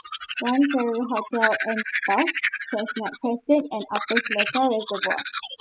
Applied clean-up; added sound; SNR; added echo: classical method spectral subtraction.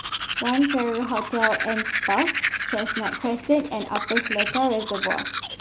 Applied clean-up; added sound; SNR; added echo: none; Domestic sounds, home sounds; 3 dB; none.